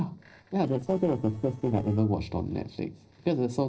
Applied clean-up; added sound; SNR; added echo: neural separator model SepFormer DNS4.